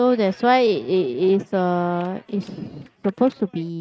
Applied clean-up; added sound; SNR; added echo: neural mask model RNNoise.